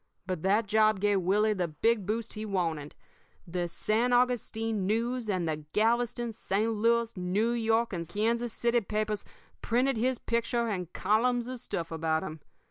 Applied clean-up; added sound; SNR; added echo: none; none; none; none.